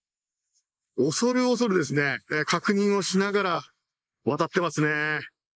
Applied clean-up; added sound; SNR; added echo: neural mask model Resemble Enhance denoiser.